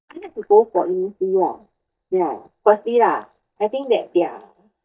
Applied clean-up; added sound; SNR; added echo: neural mask model DeepFilterNet 3.